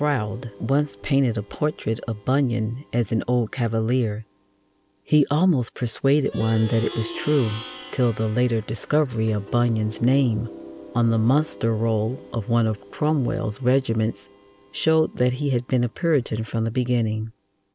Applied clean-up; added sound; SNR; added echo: none; Plucked string instrument; 19 dB; none.